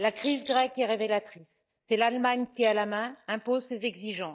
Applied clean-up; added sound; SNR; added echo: neural mask model DeepFilterNet 3.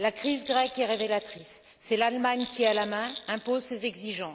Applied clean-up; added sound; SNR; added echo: none; Rattle; 12 dB; none.